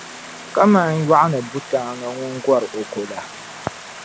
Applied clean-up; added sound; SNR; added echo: none; Stream; 16 dB; none.